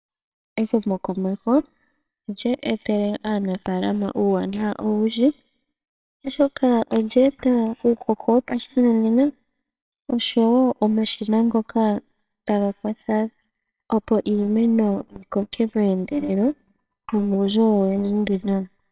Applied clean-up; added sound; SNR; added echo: neural separator model SepFormer WHAMR!.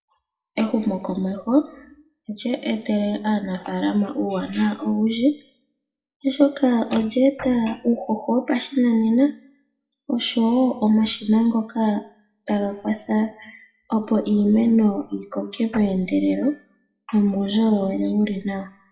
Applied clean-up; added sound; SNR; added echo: classical method WPE with log-MMSE.